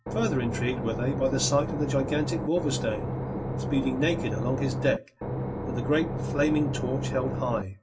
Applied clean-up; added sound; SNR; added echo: none; Engine / Boat, Water vehicle; 2 dB; reverberation time 0.1 s.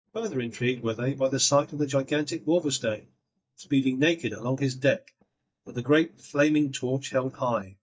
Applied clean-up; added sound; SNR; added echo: neural mask model DeepFilterNet 3.